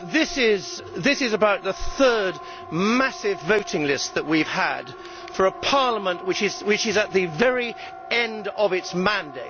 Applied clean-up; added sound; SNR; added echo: none; Siren; 15 dB; none.